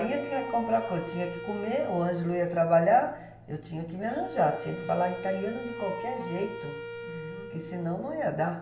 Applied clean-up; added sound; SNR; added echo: none; Wind instrument, woodwind instrument; 11 dB; reverberation time 0.7 s.